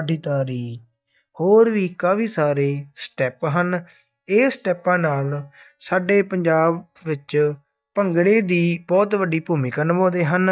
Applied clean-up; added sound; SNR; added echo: neural mask model DeepFilterNet 3.